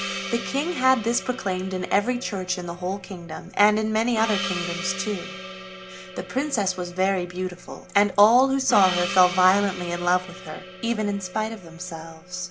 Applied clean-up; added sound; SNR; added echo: none; Gong; 11 dB; none.